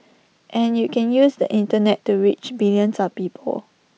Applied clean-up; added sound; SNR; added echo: none; none; none; none.